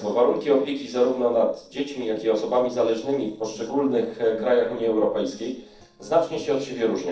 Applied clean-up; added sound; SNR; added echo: neural separator model SepFormer DNS4.